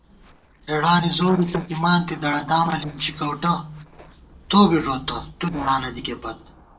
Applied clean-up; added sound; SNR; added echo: neural separator model SepFormer DNS4.